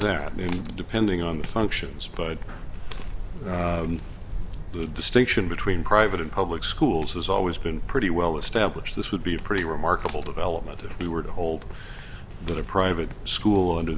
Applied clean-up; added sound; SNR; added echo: none; Walk, footsteps; 14 dB; none.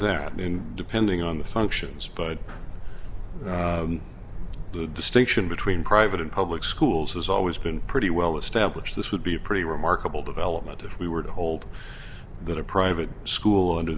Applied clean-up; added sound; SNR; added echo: none; none; none; none.